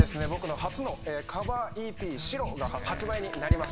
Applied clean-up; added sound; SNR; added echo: none; Writing; -1 dB; none.